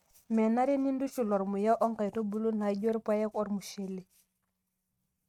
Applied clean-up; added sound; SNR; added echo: neural mask model RNNoise.